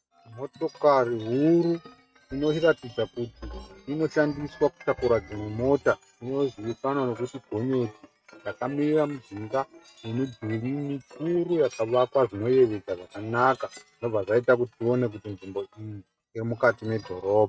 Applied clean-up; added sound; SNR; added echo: neural mask model RNNoise.